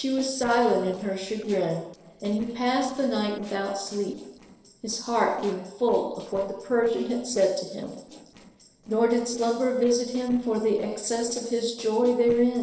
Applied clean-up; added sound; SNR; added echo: neural separator model SepFormer DNS4.